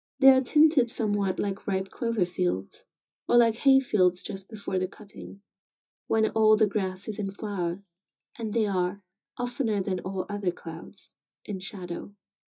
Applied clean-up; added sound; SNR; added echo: neural mask model DeepFilterNet 3.